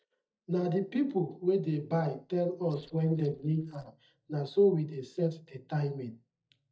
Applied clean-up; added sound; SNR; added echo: neural mask model DeepFilterNet 3.